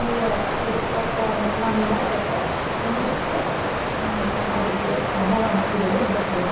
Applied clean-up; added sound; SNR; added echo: none; Water; -2 dB; reverberation time 0.8 s.